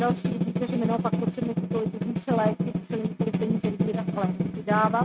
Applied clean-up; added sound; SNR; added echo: neural mask model RNNoise.